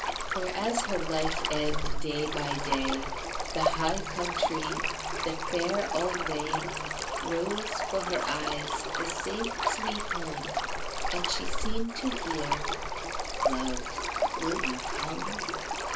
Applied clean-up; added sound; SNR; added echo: none; Stream; -4 dB; reverberation time 0.3 s.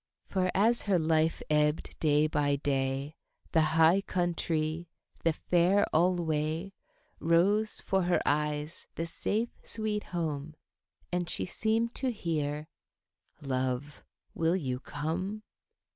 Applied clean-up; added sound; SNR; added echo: none; none; none; none.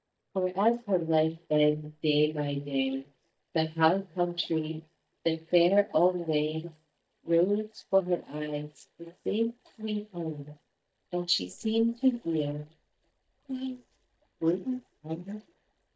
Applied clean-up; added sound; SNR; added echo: neural mask model DeepFilterNet 3.